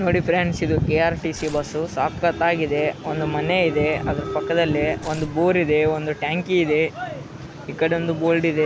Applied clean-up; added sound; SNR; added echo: none; Tearing; 18 dB; none.